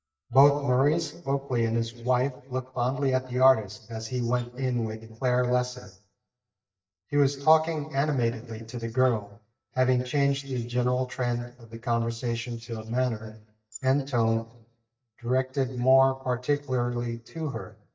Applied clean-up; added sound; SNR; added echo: neural mask model DeepFilterNet 3.